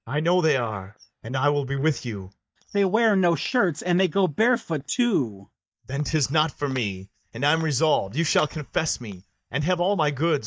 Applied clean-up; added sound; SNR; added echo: neural mask model DeepFilterNet 3.